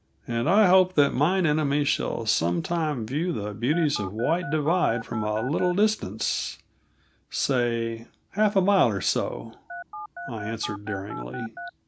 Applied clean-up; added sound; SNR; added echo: none; Telephone; 11 dB; none.